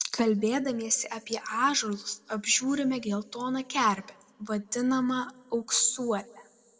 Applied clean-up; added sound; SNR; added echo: none; none; none; reverberation time 0.8 s.